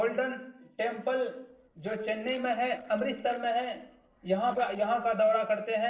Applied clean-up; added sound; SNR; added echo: neural separator model SepFormer DNS4.